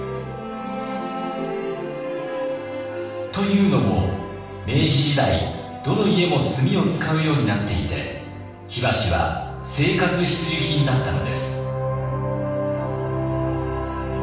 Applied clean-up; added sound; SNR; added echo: none; none; none; reverberation time 0.9 s.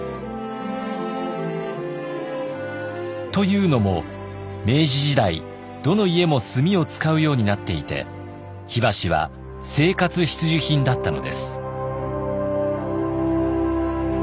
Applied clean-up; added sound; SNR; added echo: none; none; none; none.